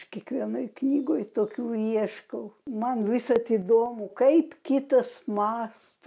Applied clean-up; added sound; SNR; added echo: none; none; none; none.